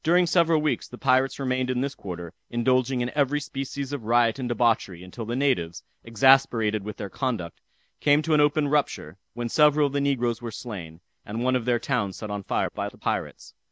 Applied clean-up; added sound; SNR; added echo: none; none; none; none.